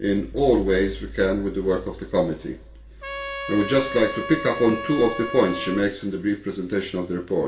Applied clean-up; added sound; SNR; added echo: none; Trumpet; 9 dB; reverberation time 0.4 s.